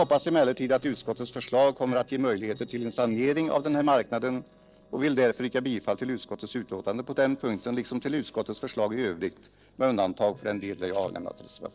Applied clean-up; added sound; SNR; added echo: neural separator model SepFormer DNS4.